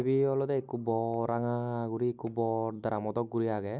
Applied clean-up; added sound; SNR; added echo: none; none; none; none.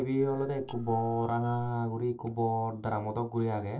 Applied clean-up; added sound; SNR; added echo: neural separator model SepFormer DNS4.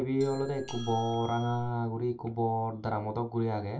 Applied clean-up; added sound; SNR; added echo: none; Doorbell; 13 dB; reverberation time 0.2 s.